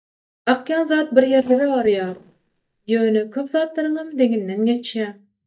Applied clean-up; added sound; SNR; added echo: neural mask model DeepFilterNet 3.